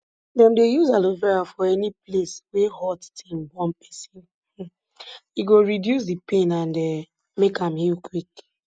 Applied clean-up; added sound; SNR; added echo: none; none; none; none.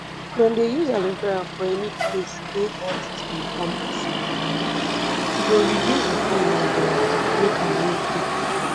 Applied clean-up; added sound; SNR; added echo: none; Motor vehicle (road); -2 dB; none.